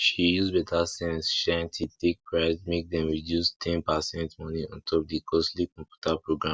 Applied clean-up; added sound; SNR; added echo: none; none; none; none.